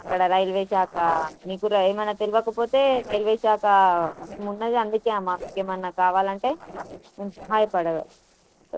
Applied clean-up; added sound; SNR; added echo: neural separator model SepFormer DNS4.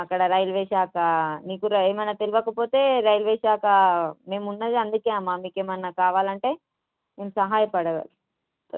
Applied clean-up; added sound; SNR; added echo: none; none; none; none.